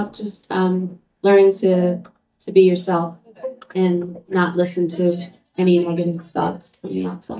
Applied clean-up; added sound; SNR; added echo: neural mask model DeepFilterNet 3.